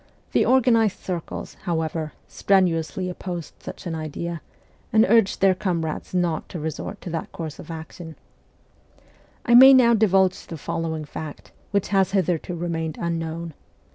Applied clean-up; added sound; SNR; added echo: none; none; none; none.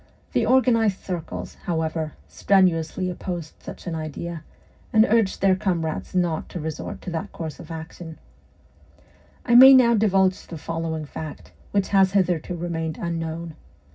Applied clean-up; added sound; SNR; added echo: none; none; none; reverberation time 0.4 s.